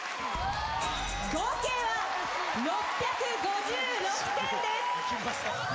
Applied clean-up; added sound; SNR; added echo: none; Rattle (instrument); 17 dB; none.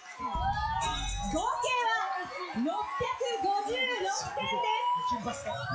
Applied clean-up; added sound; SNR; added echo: classical method log-MMSE.